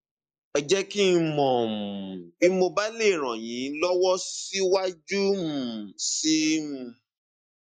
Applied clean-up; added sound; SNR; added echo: neural mask model Resemble Enhance denoiser.